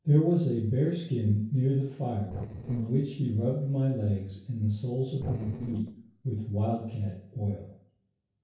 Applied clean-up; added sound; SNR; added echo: neural separator model SepFormer DNS4.